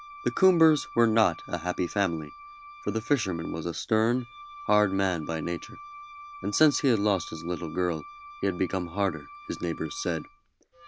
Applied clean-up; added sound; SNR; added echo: none; Wind instrument, woodwind instrument; 17 dB; none.